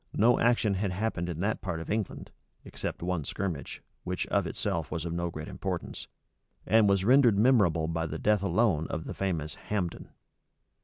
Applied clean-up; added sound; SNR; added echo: none; none; none; none.